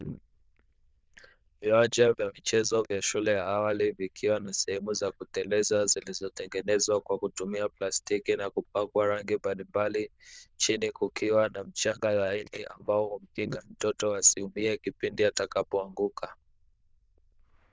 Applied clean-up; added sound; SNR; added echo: neural diffusion model UNIVERSE++.